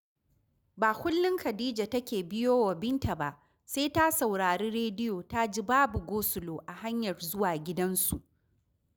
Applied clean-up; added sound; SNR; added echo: none; none; none; none.